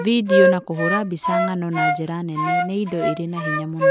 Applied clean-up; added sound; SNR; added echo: none; Wind instrument, woodwind instrument; -1 dB; none.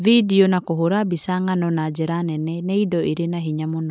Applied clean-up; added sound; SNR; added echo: none; none; none; none.